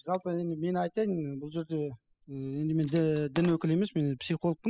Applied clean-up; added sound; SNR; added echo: classical method spectral subtraction.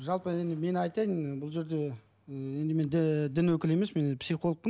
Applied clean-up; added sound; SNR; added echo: none; none; none; none.